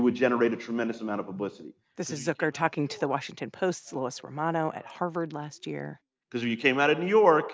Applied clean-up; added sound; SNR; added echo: none; none; none; none.